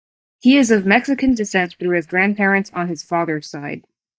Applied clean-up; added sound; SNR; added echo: neural mask model DeepFilterNet 3.